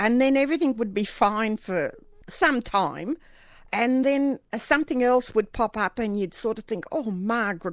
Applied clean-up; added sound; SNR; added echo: none; none; none; none.